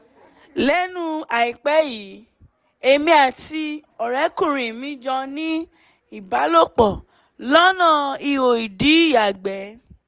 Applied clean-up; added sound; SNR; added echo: none; none; none; none.